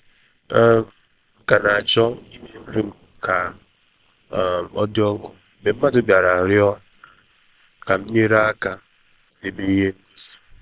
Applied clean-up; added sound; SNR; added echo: neural separator model SepFormer WHAM!.